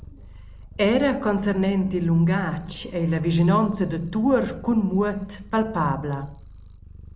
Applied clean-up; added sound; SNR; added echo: none; Purr; 19 dB; none.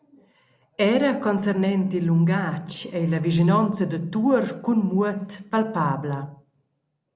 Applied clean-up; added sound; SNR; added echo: none; none; none; none.